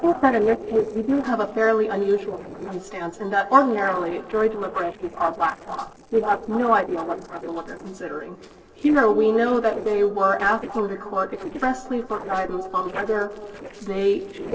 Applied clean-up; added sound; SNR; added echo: neural separator model SepFormer DNS4.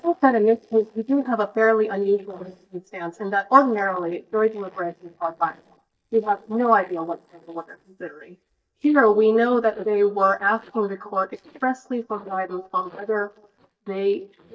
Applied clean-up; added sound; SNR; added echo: neural mask model DeepFilterNet 3.